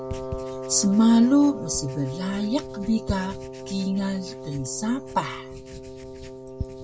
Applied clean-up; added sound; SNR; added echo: none; Writing + Wind instrument, woodwind instrument; 10 dB; none.